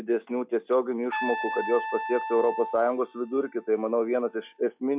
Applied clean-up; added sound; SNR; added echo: classical method log-MMSE.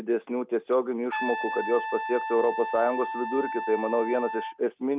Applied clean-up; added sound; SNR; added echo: none; Trumpet; 5 dB; none.